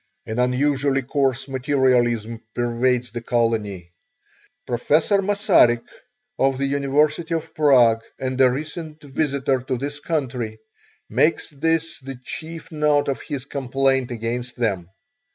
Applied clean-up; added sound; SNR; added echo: none; none; none; none.